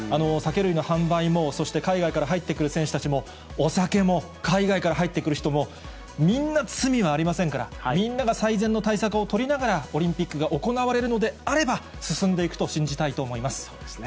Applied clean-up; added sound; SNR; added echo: none; none; none; none.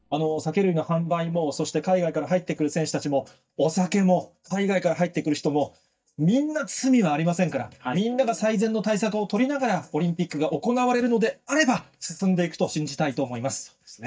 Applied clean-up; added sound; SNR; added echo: neural mask model DeepFilterNet 3.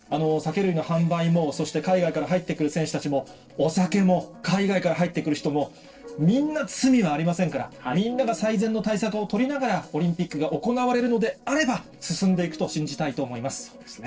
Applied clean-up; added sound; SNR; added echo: neural separator model SepFormer DNS4.